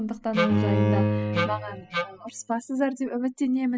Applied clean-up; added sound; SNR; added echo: classical method spectral subtraction.